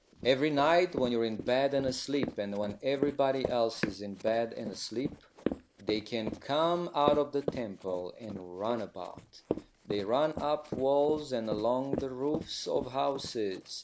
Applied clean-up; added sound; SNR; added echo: neural mask model Resemble Enhance denoiser.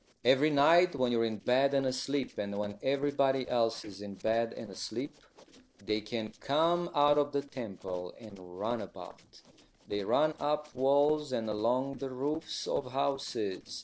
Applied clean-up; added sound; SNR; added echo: neural separator model SepFormer DNS4.